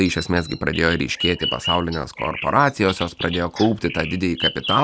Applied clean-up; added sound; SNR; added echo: none; Bird vocalization, bird call, bird song; 9 dB; none.